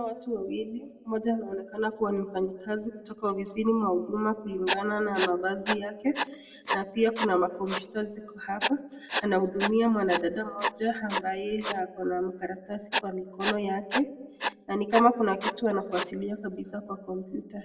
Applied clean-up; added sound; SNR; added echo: none; Writing; 6 dB; reverberation time 1.1 s.